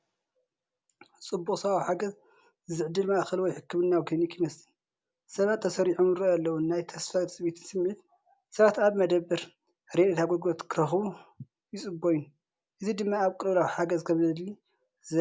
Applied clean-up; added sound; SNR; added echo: none; none; none; none.